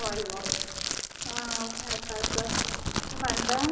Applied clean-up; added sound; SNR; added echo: none; Crackle; -4 dB; reverberation time 1.3 s.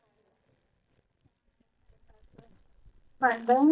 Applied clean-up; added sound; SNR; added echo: neural mask model DeepFilterNet 3.